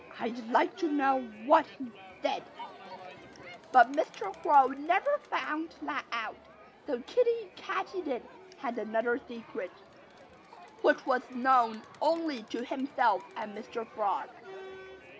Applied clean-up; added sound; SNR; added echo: none; Crowd; 19 dB; none.